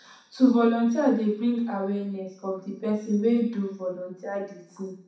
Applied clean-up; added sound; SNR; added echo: none; none; none; reverberation time 0.6 s.